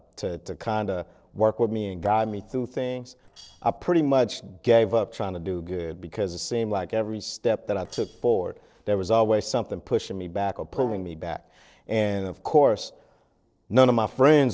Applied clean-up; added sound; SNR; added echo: neural separator model SepFormer DNS4.